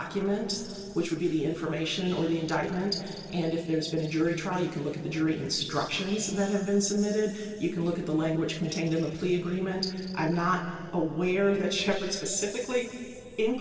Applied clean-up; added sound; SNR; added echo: none; none; none; reverberation time 2.5 s.